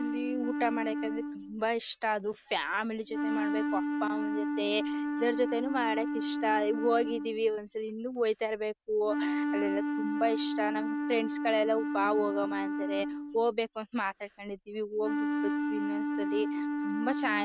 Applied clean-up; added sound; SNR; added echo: neural mask model RNNoise.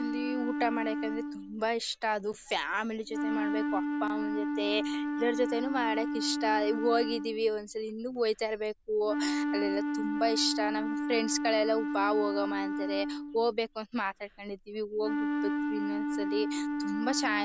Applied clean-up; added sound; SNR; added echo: none; Wind instrument, woodwind instrument; 1 dB; none.